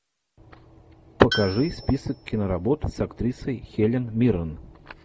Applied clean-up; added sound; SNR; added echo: none; Tools; 13 dB; none.